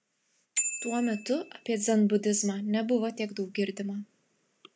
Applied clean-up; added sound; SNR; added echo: none; Bicycle bell; 8 dB; none.